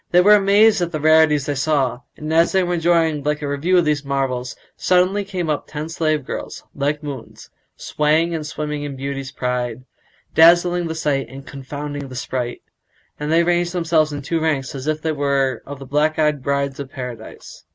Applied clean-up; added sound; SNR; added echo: none; none; none; none.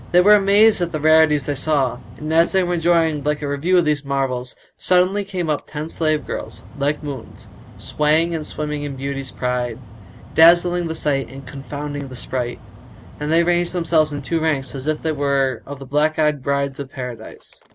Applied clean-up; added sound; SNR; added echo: none; Mechanical fan; 19 dB; none.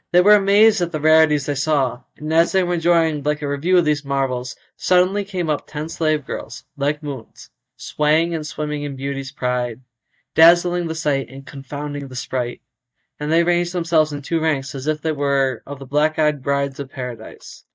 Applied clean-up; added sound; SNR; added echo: neural mask model DeepFilterNet 3.